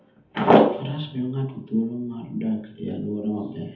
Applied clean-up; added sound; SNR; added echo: none; none; none; reverberation time 0.6 s.